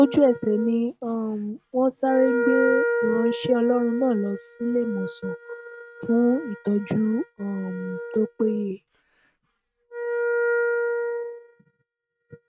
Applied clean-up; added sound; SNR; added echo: neural mask model RNNoise.